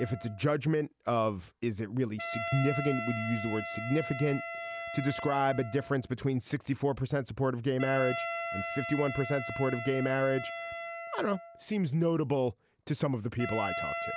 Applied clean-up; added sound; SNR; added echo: none; Wind instrument, woodwind instrument; 8 dB; none.